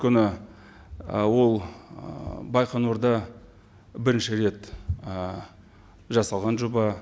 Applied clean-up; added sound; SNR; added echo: none; none; none; none.